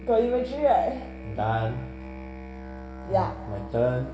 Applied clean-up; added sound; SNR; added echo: none; Musical instrument; 12 dB; reverberation time 2.5 s.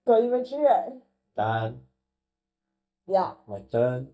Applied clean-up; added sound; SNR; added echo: neural mask model DeepFilterNet 3.